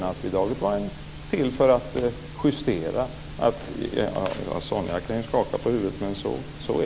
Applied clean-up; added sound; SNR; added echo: none; none; none; none.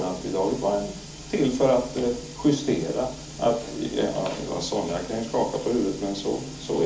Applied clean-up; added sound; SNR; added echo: none; none; none; reverberation time 0.4 s.